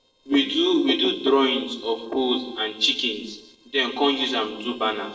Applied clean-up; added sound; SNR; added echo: neural separator model SepFormer DNS4.